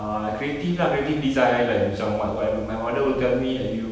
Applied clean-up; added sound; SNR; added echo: none; none; none; none.